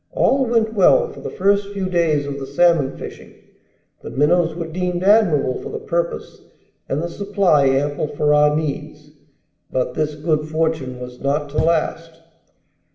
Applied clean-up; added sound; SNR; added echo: none; Knock; 9 dB; reverberation time 0.9 s.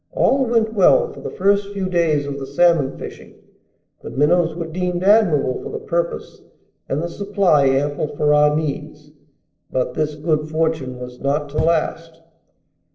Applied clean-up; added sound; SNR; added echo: neural separator model SepFormer DNS4.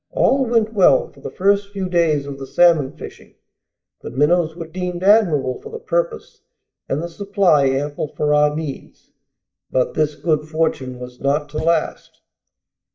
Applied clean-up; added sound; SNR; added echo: neural mask model DeepFilterNet 3.